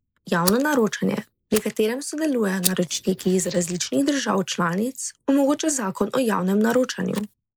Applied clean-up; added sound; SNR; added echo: neural mask model Resemble Enhance denoiser.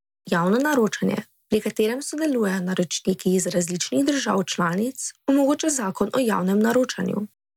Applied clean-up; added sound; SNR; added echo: none; none; none; none.